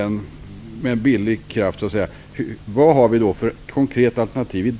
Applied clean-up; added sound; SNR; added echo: none; none; none; none.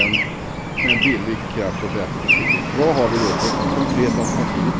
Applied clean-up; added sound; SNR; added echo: none; Traffic noise, roadway noise / Bird; -3 dB; none.